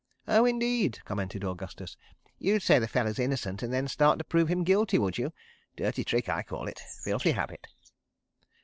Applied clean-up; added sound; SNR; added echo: neural separator model SepFormer DNS4.